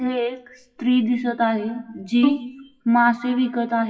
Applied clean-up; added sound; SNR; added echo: classical method WPE with log-MMSE.